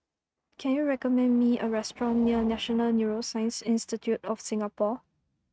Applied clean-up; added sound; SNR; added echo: neural mask model RNNoise.